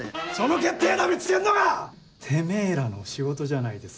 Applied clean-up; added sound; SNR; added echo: none; none; none; none.